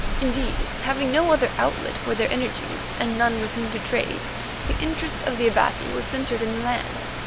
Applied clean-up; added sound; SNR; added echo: none; Rain; 3 dB; none.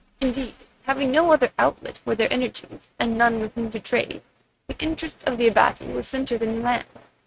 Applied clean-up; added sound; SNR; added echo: neural mask model RNNoise.